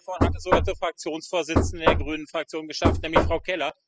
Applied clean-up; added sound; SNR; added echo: classical method spectral subtraction.